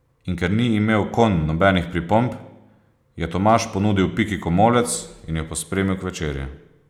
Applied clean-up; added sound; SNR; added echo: none; none; none; none.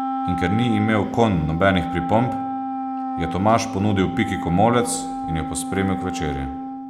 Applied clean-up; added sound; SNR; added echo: none; Wind instrument, woodwind instrument; 5 dB; none.